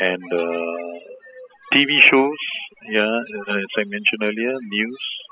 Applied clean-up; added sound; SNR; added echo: classical method spectral subtraction.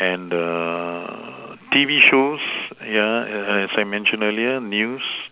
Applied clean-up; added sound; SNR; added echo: none; none; none; none.